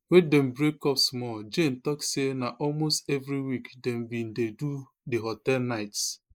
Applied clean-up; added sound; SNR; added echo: neural mask model Resemble Enhance denoiser.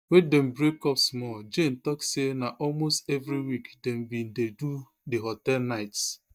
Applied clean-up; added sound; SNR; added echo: neural mask model DeepFilterNet 3.